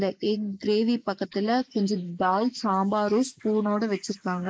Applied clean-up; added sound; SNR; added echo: neural mask model Resemble Enhance denoiser.